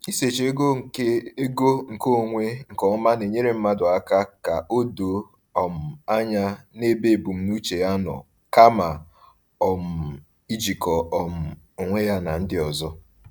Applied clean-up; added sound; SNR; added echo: none; none; none; none.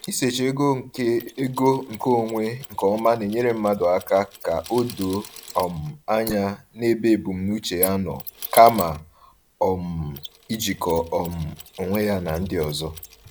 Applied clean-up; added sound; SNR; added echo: neural mask model Resemble Enhance denoiser.